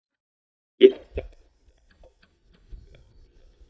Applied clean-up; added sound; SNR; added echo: neural mask model DeepFilterNet 3.